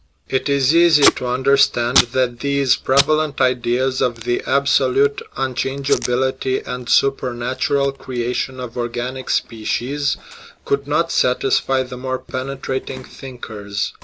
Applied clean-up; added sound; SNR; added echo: none; Packing tape, duct tape; 10 dB; none.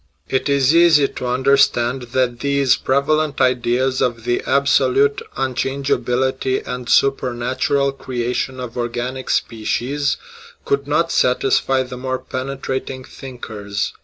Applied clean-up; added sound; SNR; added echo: none; none; none; none.